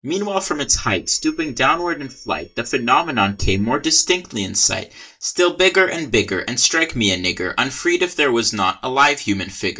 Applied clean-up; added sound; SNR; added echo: neural mask model DeepFilterNet 3.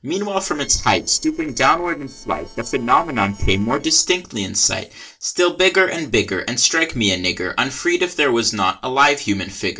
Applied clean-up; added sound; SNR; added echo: neural separator model SepFormer DNS4.